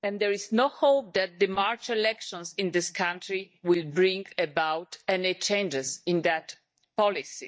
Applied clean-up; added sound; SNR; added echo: neural mask model DeepFilterNet 3.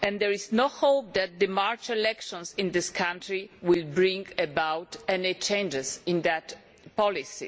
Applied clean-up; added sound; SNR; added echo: none; none; none; none.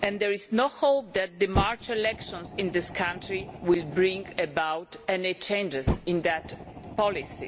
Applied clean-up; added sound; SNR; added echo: none; Fire; 10 dB; none.